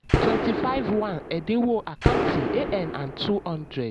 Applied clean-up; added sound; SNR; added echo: none; Gunshot, gunfire; 0 dB; none.